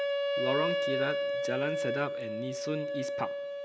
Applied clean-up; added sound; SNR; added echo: none; Wind instrument, woodwind instrument; -4 dB; none.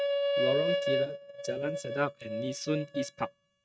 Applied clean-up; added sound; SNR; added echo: neural mask model RNNoise.